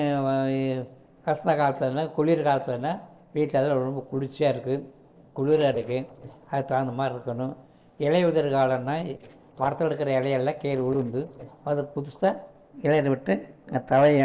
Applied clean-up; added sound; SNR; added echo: neural separator model SepFormer DNS4.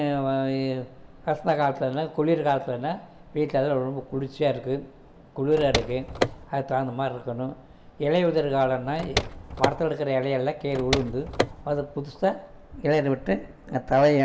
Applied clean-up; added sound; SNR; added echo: none; Car; 4 dB; reverberation time 0.9 s.